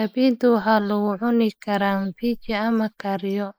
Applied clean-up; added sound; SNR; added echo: neural mask model Resemble Enhance denoiser.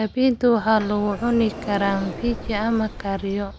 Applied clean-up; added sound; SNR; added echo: none; Sliding door; 13 dB; none.